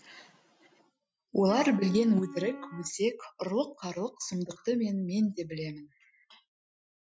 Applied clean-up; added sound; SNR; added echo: classical method Wiener filter.